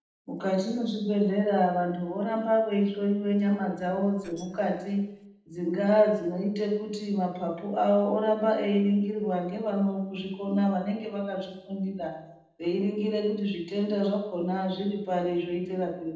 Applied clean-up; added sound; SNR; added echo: neural separator model SepFormer DNS4.